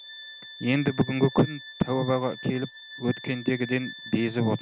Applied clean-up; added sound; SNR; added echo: none; Bowed string instrument; 14 dB; none.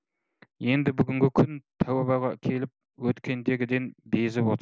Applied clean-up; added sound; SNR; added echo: none; none; none; none.